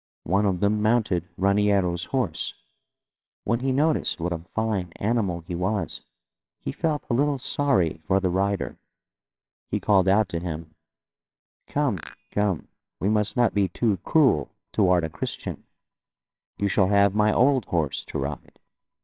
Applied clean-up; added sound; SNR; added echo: neural separator model SepFormer WHAMR!.